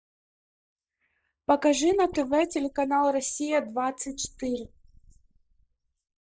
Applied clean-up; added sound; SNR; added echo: neural mask model Resemble Enhance denoiser.